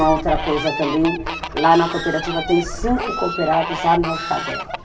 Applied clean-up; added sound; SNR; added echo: none; Fowl; 6 dB; reverberation time 2.5 s.